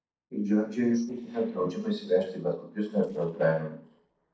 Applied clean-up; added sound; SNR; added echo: neural separator model SepFormer DNS4.